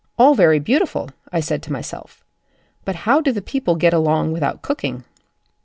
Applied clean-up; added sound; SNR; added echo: none; none; none; none.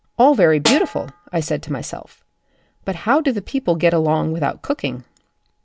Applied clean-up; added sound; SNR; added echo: none; Snare drum; 7 dB; none.